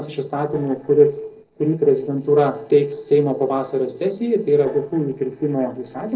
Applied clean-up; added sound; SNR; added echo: neural separator model SepFormer DNS4.